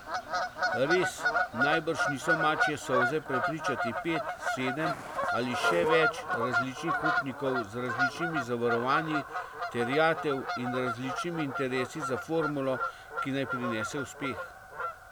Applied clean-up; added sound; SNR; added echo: none; Bird vocalization, bird call, bird song / Fowl; 0 dB; none.